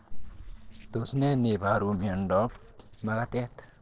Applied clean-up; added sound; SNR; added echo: neural separator model SepFormer DNS4.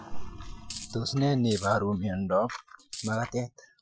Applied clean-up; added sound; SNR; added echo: classical method Wiener filter.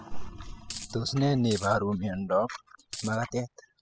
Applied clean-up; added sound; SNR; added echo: classical method spectral subtraction.